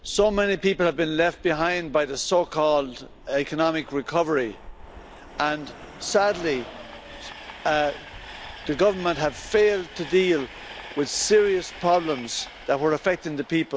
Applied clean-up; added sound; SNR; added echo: none; Train; 17 dB; none.